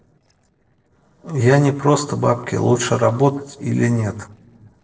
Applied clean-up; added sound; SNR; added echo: neural separator model SepFormer DNS4.